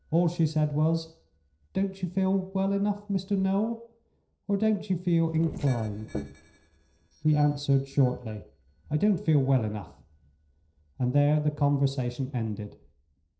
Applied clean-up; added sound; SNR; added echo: neural separator model SepFormer DNS4.